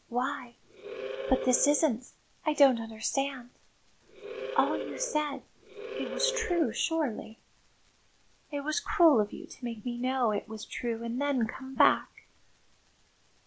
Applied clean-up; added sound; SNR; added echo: none; Animal; 7 dB; none.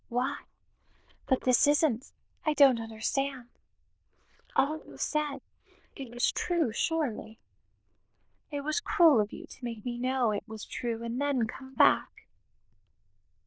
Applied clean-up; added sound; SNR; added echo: neural diffusion model UNIVERSE++.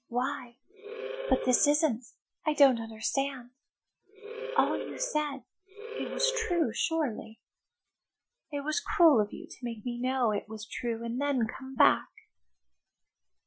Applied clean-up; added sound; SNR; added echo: classical method Wiener filter.